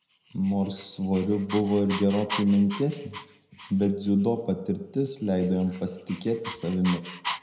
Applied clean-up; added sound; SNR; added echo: none; Dog; 14 dB; reverberation time 0.7 s.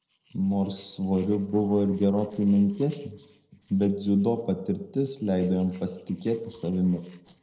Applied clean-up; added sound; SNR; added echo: neural separator model SepFormer DNS4.